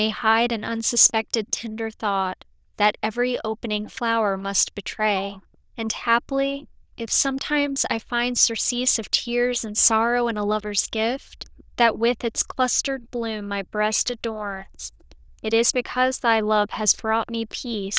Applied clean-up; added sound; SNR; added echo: neural diffusion model UNIVERSE++.